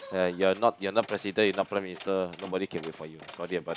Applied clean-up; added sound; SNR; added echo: none; Coin (dropping); 18 dB; none.